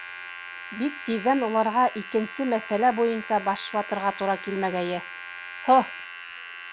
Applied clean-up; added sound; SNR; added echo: none; Domestic sounds, home sounds; 12 dB; none.